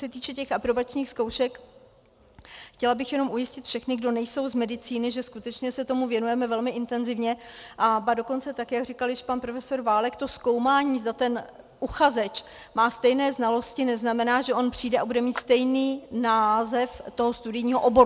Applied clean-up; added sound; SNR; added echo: none; Clapping; 17 dB; none.